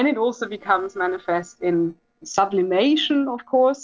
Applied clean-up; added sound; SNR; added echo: neural separator model SepFormer DNS4.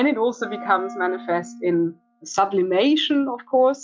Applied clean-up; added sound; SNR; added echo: classical method log-MMSE.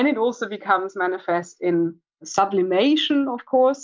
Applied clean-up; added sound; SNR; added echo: neural mask model Resemble Enhance denoiser.